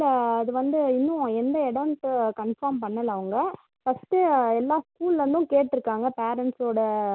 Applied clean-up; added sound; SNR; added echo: none; none; none; none.